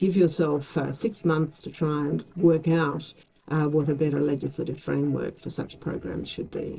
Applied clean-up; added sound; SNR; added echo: neural separator model SepFormer DNS4.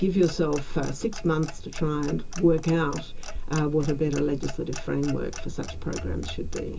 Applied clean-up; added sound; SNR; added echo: none; Clock; 5 dB; reverberation time 0.2 s.